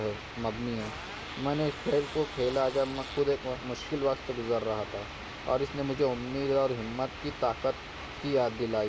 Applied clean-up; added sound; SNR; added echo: none; Fart; 16 dB; none.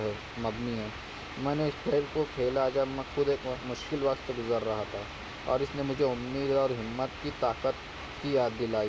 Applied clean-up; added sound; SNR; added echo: none; none; none; none.